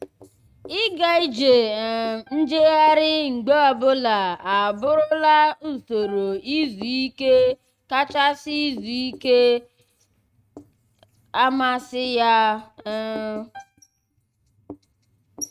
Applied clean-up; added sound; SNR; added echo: neural mask model RNNoise.